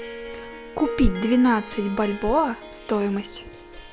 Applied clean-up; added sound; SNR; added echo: none; Harp; 13 dB; none.